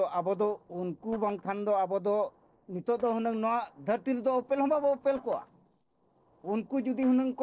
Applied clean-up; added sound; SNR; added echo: neural separator model SepFormer DNS4.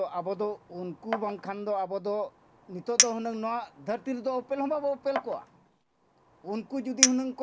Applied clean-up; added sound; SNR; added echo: none; Chink, clink; 2 dB; none.